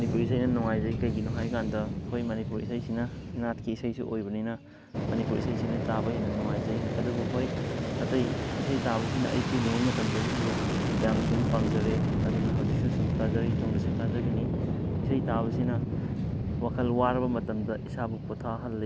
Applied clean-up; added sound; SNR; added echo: none; Fixed-wing aircraft, airplane; -2 dB; none.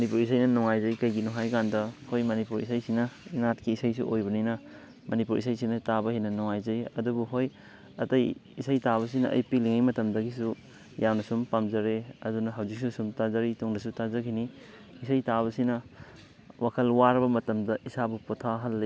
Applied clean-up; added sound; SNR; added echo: none; none; none; none.